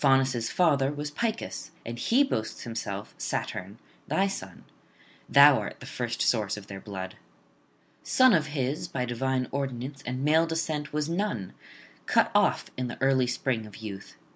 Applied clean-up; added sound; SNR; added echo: none; none; none; none.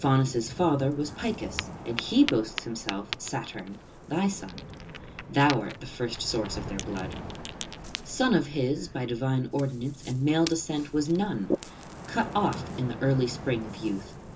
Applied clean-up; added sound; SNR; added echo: none; Ocean; 10 dB; reverberation time 0.2 s.